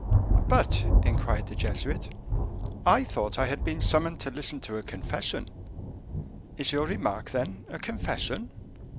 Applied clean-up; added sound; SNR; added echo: none; Thunder; -2 dB; none.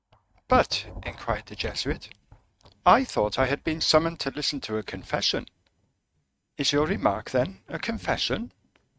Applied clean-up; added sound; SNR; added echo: neural mask model RNNoise.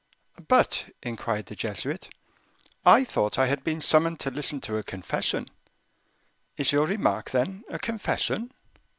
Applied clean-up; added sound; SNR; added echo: none; none; none; none.